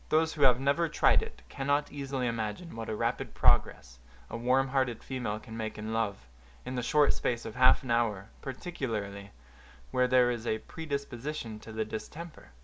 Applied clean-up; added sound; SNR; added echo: none; none; none; none.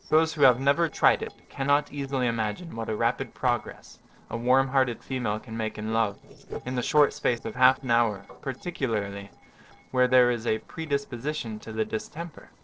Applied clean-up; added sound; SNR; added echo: neural separator model SepFormer DNS4.